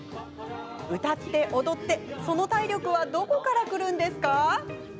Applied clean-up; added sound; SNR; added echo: none; none; none; none.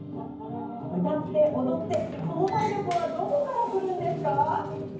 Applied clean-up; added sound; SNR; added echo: none; Sliding door; 19 dB; reverberation time 0.9 s.